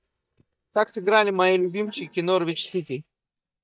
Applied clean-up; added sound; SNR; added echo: neural mask model DeepFilterNet 3.